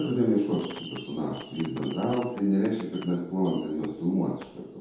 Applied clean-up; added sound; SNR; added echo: none; Fireworks; 19 dB; reverberation time 0.8 s.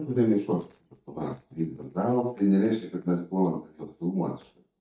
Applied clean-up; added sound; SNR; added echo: neural mask model DeepFilterNet 3.